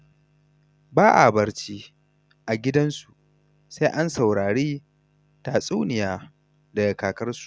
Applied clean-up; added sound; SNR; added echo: none; none; none; none.